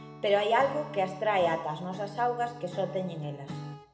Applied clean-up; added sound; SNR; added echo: none; Acoustic guitar / Strum; 13 dB; reverberation time 0.9 s.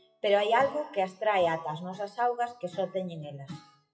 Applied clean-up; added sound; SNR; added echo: classical method WPE with log-MMSE.